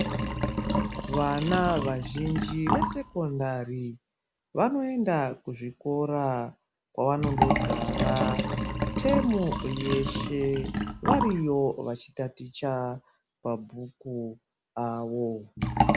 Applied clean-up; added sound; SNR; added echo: none; Liquid; 1 dB; none.